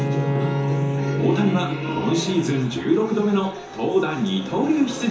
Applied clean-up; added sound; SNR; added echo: none; Bowed string instrument; 6 dB; reverberation time 0.6 s.